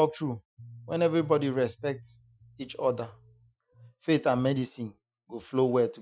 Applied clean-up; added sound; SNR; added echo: classical method Wiener filter.